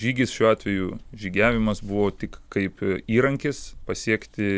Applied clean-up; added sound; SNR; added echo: none; none; none; none.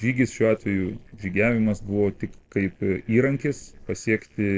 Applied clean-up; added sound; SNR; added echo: neural separator model SepFormer DNS4.